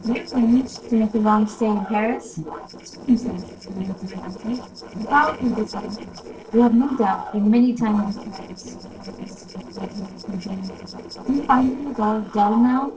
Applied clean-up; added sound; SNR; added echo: neural separator model SepFormer DNS4.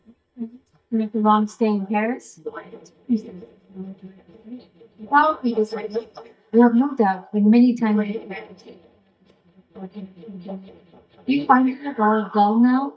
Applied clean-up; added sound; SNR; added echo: neural mask model DeepFilterNet 3.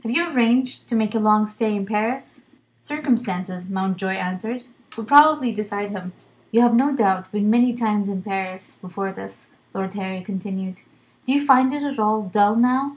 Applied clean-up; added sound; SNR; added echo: none; none; none; none.